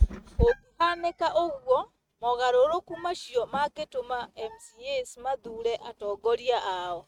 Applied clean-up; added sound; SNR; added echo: neural mask model RNNoise.